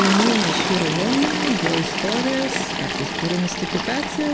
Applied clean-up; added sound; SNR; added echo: none; Toilet flush; 0 dB; reverberation time 0.8 s.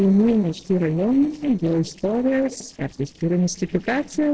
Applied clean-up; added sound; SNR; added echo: neural separator model SepFormer DNS4.